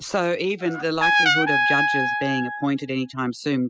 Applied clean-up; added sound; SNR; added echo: classical method spectral subtraction.